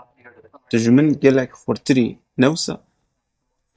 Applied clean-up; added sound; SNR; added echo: neural mask model DeepFilterNet 3.